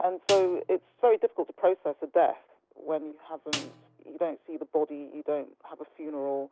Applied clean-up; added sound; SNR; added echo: none; Snare drum; 12 dB; none.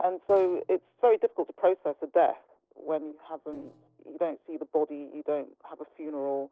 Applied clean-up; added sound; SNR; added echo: neural separator model SepFormer DNS4.